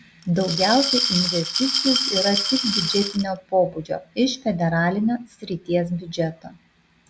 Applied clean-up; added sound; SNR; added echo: none; Glass; 1 dB; none.